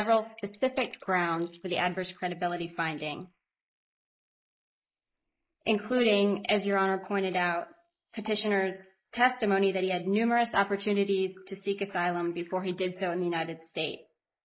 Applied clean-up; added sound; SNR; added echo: neural mask model Resemble Enhance denoiser.